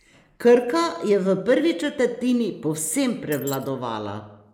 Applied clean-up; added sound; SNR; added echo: neural mask model Resemble Enhance denoiser.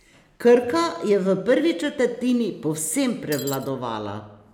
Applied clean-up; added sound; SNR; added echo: none; Shatter; 13 dB; none.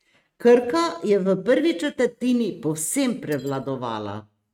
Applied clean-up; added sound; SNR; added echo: neural mask model RNNoise.